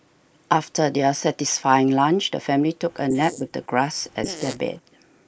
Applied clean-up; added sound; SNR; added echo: neural mask model Resemble Enhance denoiser.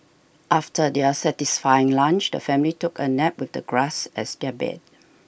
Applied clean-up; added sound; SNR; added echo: none; none; none; none.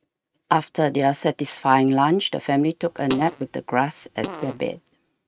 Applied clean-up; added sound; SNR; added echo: neural mask model RNNoise.